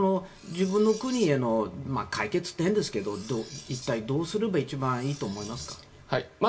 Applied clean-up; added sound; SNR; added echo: none; Cutlery, silverware; 19 dB; reverberation time 0.2 s.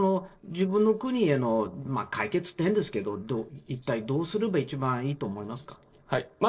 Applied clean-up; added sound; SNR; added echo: neural separator model SepFormer DNS4.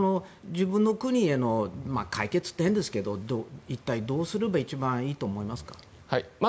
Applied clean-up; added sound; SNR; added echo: none; none; none; none.